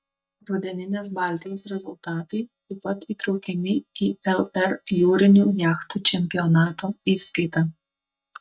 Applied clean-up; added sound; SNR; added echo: neural mask model DeepFilterNet 3.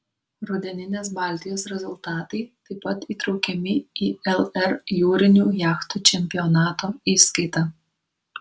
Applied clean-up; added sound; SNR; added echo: none; none; none; none.